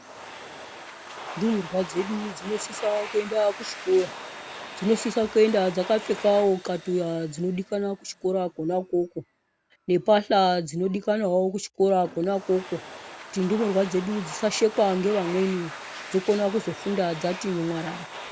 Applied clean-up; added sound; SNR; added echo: none; Domestic sounds, home sounds; 14 dB; none.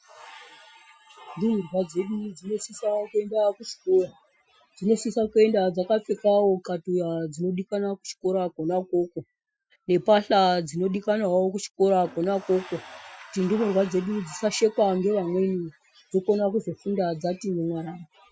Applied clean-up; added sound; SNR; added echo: classical method Wiener filter.